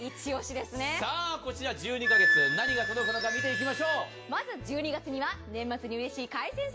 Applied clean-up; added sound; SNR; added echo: none; Wind instrument, woodwind instrument; -1 dB; none.